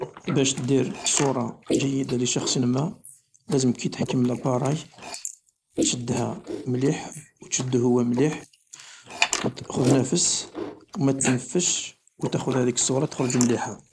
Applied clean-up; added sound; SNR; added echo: neural mask model Resemble Enhance denoiser.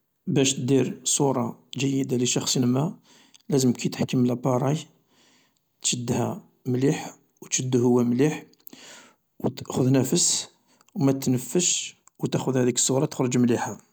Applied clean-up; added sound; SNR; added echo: none; none; none; none.